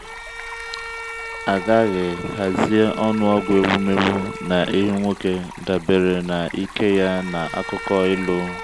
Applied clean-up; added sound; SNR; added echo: none; Stream + Bowed string instrument; 12 dB; none.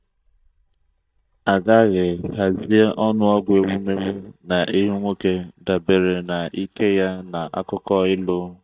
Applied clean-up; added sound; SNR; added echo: neural mask model DeepFilterNet 3.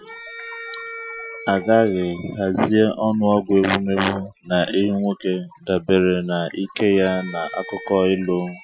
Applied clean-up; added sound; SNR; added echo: classical method Wiener filter.